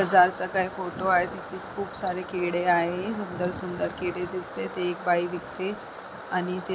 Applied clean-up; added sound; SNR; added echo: none; none; none; none.